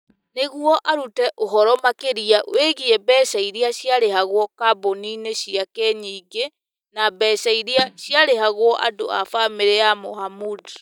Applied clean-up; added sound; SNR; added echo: neural mask model DeepFilterNet 3.